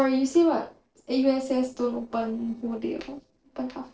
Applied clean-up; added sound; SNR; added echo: neural separator model SepFormer DNS4.